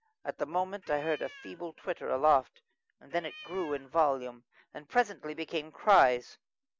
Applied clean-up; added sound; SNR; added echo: none; Cat; 19 dB; none.